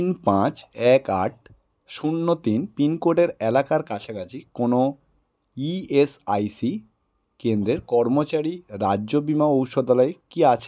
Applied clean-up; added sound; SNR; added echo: none; none; none; none.